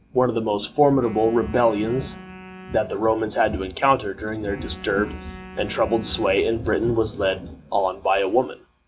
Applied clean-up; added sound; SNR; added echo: none; Wind instrument, woodwind instrument; 19 dB; none.